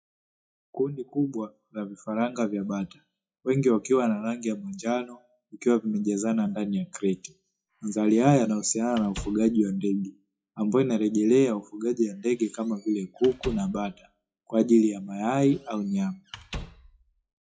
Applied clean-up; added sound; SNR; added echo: classical method WPE with log-MMSE.